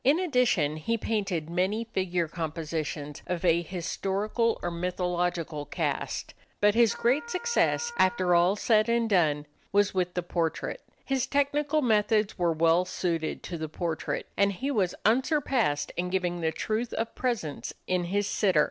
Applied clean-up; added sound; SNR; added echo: none; Wind instrument, woodwind instrument; 16 dB; none.